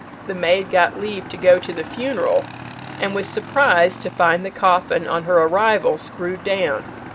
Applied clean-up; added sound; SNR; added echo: none; Motorcycle / Engine; 15 dB; none.